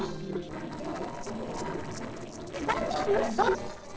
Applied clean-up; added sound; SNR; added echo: neural separator model SepFormer DNS4.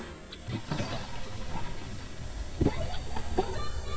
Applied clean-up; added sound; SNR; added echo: neural mask model DeepFilterNet 3.